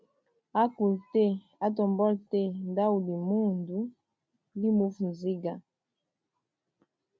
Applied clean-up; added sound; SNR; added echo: none; none; none; none.